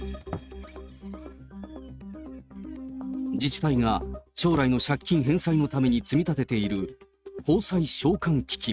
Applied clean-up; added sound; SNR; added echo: neural mask model RNNoise.